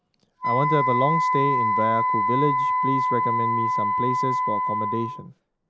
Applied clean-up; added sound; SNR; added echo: none; Wind instrument, woodwind instrument; -5 dB; none.